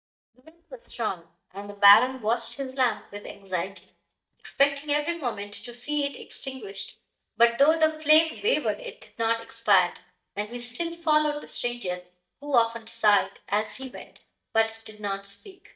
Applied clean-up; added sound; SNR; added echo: neural mask model DeepFilterNet 3.